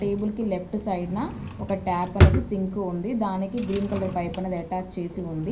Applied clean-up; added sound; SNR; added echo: none; Drawer open or close; 0 dB; reverberation time 0.3 s.